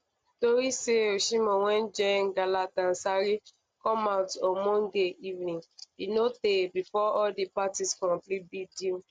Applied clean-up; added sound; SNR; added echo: none; none; none; none.